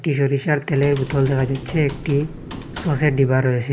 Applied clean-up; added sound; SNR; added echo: none; Typing; 14 dB; none.